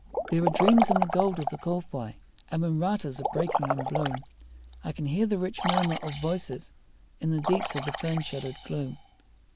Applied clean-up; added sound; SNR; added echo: none; Liquid; 4 dB; none.